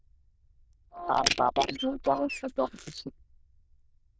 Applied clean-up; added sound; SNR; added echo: neural diffusion model UNIVERSE++.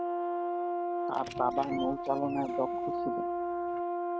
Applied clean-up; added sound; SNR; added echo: neural mask model RNNoise.